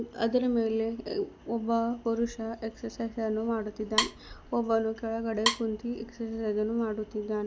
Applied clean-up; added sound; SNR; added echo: none; Wood; 3 dB; none.